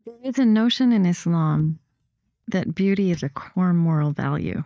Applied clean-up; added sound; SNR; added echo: neural mask model DeepFilterNet 3.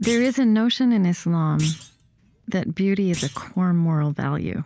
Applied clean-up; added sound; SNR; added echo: none; Thump, thud; 18 dB; none.